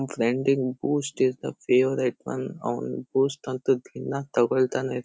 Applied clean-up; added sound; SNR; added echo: none; none; none; none.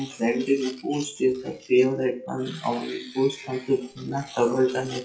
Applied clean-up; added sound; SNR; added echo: classical method WPE with log-MMSE.